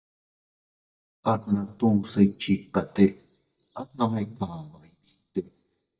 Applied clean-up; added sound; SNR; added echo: neural mask model DeepFilterNet 3.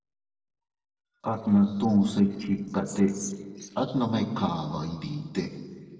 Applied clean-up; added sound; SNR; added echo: neural separator model SepFormer DNS4.